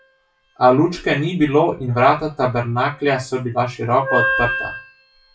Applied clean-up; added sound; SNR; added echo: classical method WPE with log-MMSE.